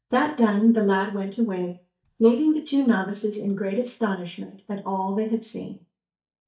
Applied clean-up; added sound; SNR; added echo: neural mask model DeepFilterNet 3.